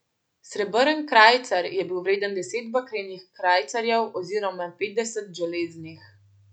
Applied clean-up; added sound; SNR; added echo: none; none; none; none.